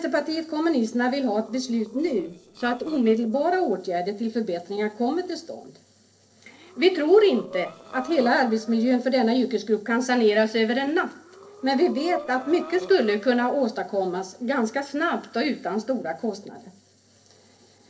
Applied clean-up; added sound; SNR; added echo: neural separator model SepFormer DNS4.